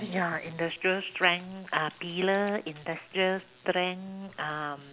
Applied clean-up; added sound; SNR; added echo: none; Dog; 20 dB; none.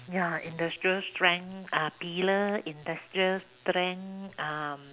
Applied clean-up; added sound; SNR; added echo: none; none; none; none.